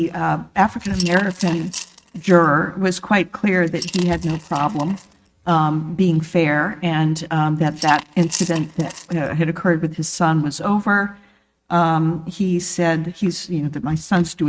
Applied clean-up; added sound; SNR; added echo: neural mask model RNNoise.